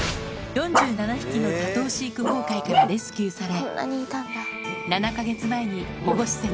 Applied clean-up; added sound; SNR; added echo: none; Growling; 3 dB; none.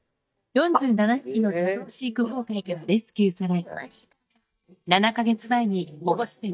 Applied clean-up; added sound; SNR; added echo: neural mask model DeepFilterNet 3.